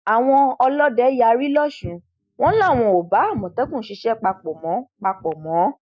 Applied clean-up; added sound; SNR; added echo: neural mask model DeepFilterNet 3.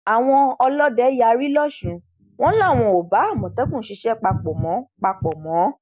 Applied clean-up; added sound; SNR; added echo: none; Bass guitar; 11 dB; none.